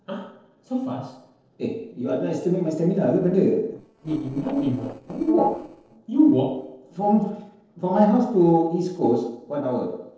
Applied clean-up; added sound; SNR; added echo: neural separator model SepFormer DNS4.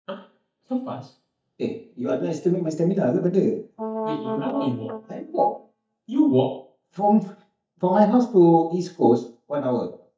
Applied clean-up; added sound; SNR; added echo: neural mask model DeepFilterNet 3.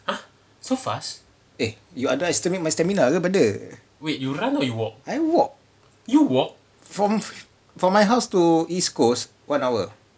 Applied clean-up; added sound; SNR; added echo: none; none; none; none.